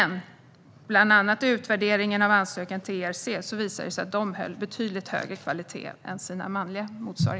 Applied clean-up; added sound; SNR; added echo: none; none; none; none.